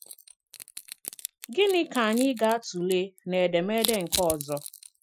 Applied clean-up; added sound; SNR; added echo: classical method Wiener filter.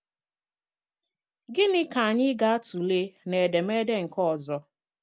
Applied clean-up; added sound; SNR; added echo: none; none; none; none.